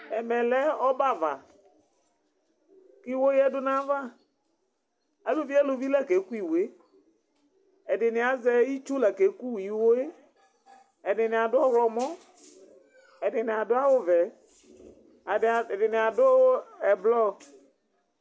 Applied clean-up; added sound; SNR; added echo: none; none; none; none.